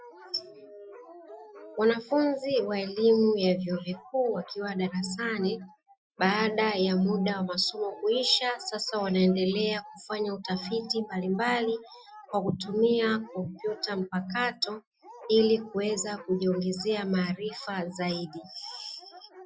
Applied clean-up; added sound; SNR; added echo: classical method Wiener filter.